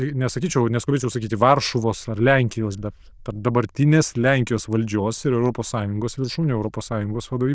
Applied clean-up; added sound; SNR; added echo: neural diffusion model UNIVERSE++.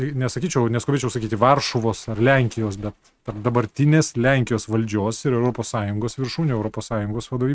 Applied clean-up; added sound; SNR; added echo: neural mask model RNNoise.